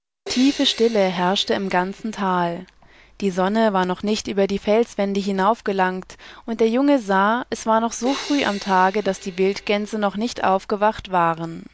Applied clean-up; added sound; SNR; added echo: none; Crash cymbal; 17 dB; none.